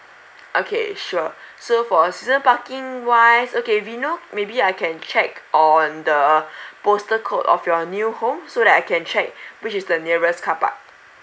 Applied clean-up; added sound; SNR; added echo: none; none; none; none.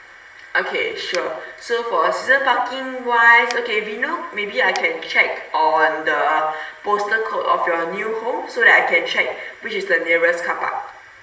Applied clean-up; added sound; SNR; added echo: none; Finger snapping; 15 dB; reverberation time 0.8 s.